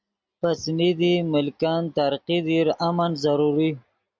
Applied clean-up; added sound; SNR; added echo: none; none; none; none.